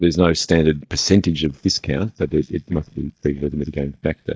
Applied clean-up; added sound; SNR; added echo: neural mask model DeepFilterNet 3.